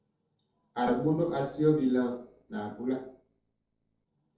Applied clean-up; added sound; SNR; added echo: neural separator model SepFormer DNS4.